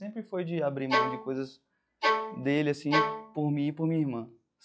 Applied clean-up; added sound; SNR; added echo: classical method log-MMSE.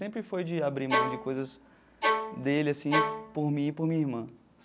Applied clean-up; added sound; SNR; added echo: none; Bowed string instrument; -1 dB; none.